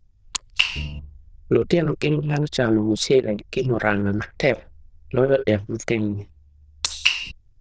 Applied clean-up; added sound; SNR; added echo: neural diffusion model UNIVERSE++.